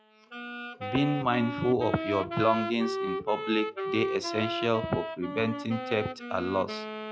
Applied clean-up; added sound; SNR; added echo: classical method log-MMSE.